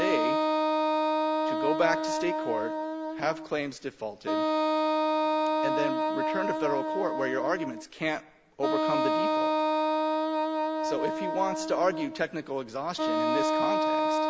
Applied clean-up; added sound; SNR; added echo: none; Wind instrument, woodwind instrument; -5 dB; none.